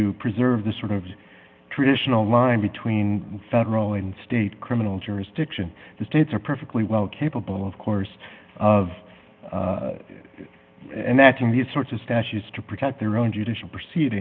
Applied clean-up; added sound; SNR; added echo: none; none; none; none.